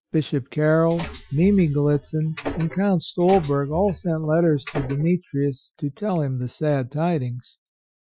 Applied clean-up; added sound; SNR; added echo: classical method Wiener filter.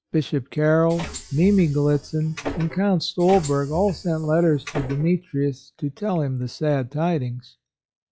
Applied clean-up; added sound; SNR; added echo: classical method log-MMSE.